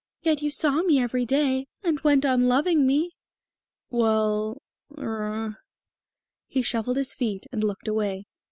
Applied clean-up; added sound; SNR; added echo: none; none; none; none.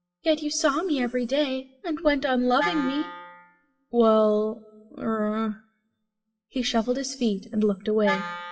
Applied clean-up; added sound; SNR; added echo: classical method WPE with log-MMSE.